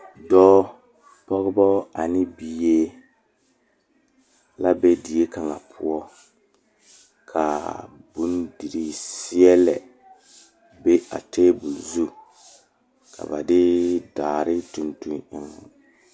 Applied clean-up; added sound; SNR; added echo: none; none; none; none.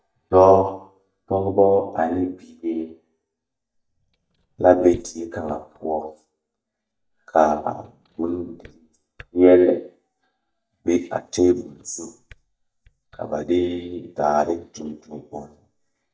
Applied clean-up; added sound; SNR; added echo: neural mask model DeepFilterNet 3.